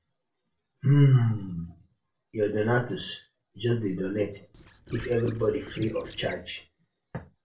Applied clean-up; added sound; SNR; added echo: neural separator model SepFormer DNS4.